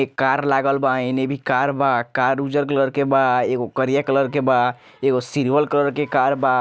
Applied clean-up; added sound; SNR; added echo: none; none; none; none.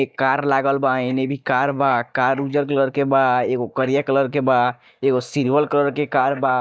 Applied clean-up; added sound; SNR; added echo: neural mask model DeepFilterNet 3.